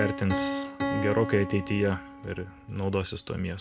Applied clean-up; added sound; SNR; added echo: none; Piano; 6 dB; none.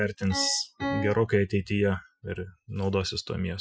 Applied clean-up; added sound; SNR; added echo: classical method Wiener filter.